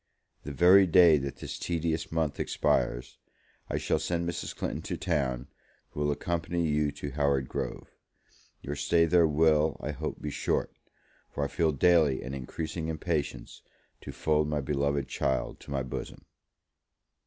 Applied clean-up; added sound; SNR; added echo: none; none; none; none.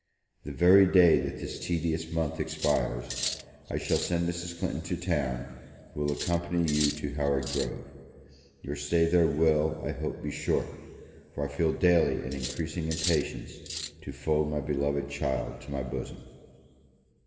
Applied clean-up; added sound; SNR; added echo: none; Cutlery, silverware; 9 dB; reverberation time 2.7 s.